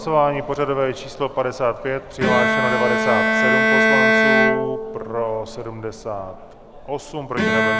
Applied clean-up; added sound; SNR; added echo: none; Bowed string instrument; -3 dB; none.